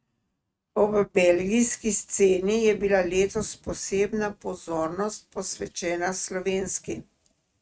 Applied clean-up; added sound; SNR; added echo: neural mask model RNNoise.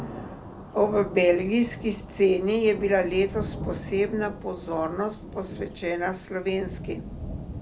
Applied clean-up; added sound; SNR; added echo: none; Thunder; 12 dB; none.